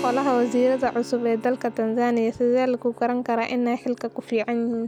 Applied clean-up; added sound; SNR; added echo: none; Keyboard (musical); 16 dB; none.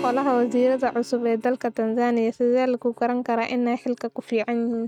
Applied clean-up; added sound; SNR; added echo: neural mask model RNNoise.